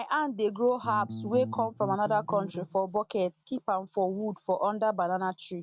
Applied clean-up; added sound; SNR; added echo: none; Bass guitar; 9 dB; none.